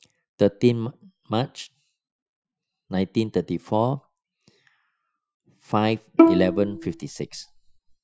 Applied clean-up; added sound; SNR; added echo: classical method Wiener filter.